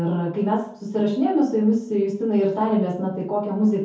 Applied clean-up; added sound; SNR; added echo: none; none; none; reverberation time 0.6 s.